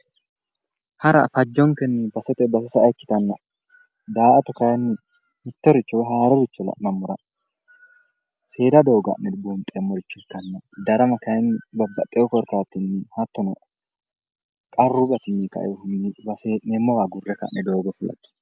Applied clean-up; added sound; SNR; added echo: none; none; none; none.